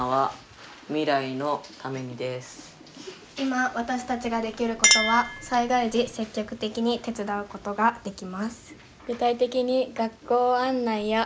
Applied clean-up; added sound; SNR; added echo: none; Chink, clink; 7 dB; none.